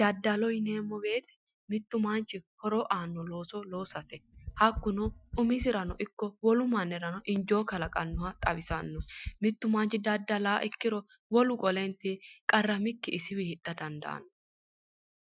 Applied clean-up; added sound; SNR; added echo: classical method Wiener filter.